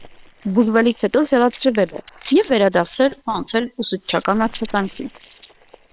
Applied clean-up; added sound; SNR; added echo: neural separator model SepFormer WHAM!.